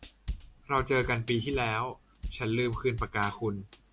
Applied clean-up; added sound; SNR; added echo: none; Drum / Drum kit; 11 dB; none.